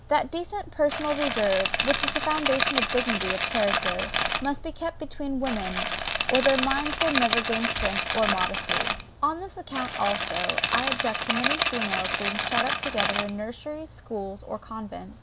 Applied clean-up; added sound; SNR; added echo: none; Rattle; -1 dB; none.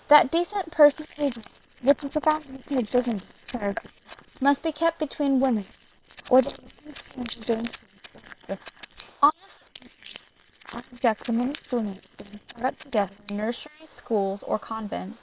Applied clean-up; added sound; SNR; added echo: neural separator model SepFormer WHAM!.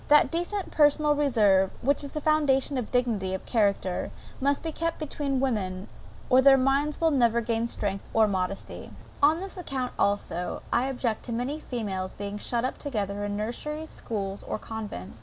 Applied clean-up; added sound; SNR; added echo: none; none; none; none.